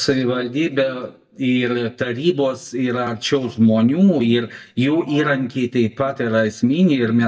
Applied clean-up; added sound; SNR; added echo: neural mask model DeepFilterNet 3.